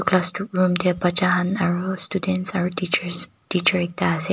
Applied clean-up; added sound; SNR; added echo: none; none; none; none.